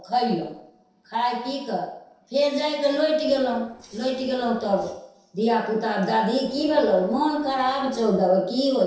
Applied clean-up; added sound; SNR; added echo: neural separator model SepFormer DNS4.